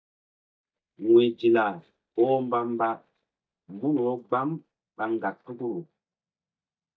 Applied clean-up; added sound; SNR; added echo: neural mask model DeepFilterNet 3.